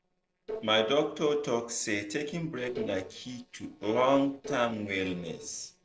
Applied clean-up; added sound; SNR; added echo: neural separator model SepFormer DNS4.